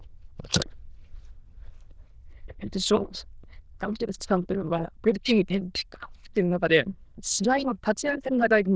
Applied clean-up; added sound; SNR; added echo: neural diffusion model UNIVERSE++.